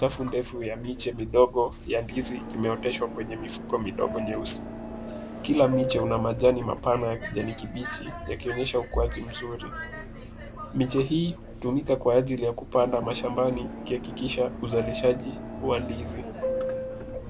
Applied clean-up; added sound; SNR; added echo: none; Subway, metro, underground; 8 dB; none.